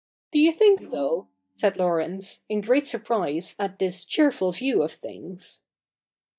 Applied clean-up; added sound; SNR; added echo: neural mask model DeepFilterNet 3.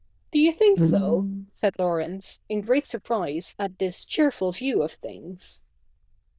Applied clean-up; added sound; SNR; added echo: neural diffusion model UNIVERSE++.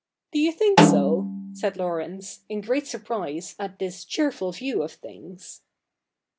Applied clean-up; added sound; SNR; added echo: none; Snare drum; -4 dB; none.